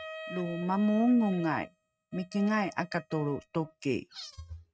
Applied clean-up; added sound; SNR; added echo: neural mask model RNNoise.